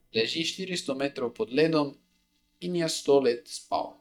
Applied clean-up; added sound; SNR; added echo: neural mask model DeepFilterNet 3.